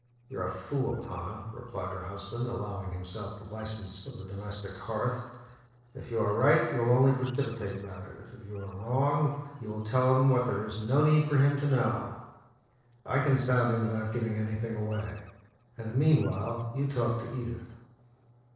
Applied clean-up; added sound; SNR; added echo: neural separator model SepFormer DNS4.